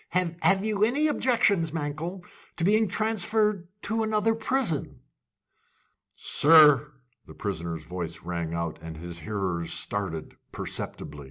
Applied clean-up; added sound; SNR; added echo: none; none; none; none.